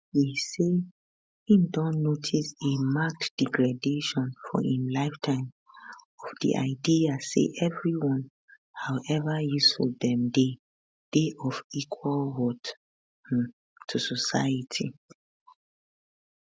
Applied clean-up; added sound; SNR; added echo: none; none; none; none.